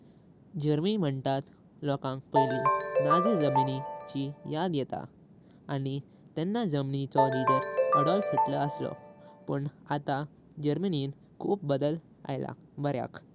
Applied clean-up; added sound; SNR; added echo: none; Ringtone; -3 dB; none.